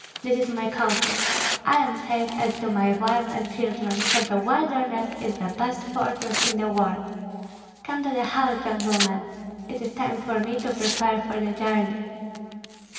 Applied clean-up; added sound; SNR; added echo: none; Tearing; 7 dB; reverberation time 2.5 s.